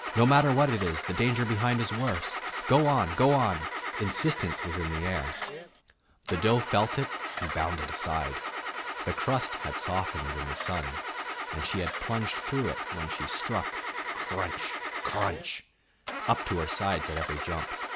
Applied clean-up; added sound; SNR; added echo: none; Engine starting / Car; 5 dB; none.